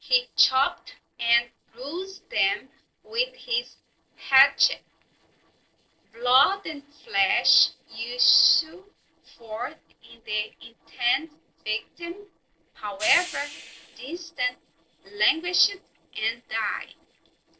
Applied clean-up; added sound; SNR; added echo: neural separator model SepFormer DNS4.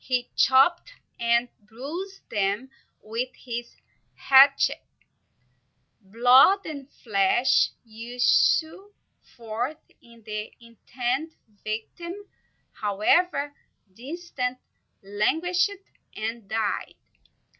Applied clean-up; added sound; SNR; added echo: none; none; none; none.